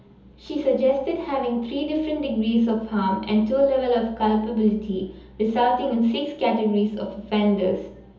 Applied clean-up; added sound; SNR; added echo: none; none; none; reverberation time 0.7 s.